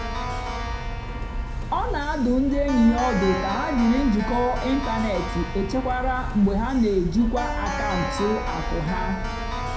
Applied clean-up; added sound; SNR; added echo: none; Keyboard (musical); 3 dB; reverberation time 0.2 s.